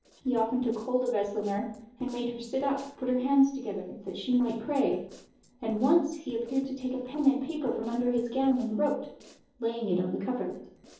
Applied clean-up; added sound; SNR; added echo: neural separator model SepFormer DNS4.